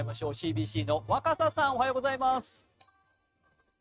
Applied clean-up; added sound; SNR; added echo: neural mask model RNNoise.